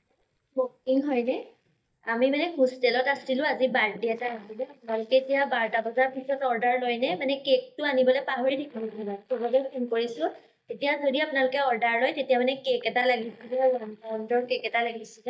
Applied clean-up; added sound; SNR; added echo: neural mask model DeepFilterNet 3.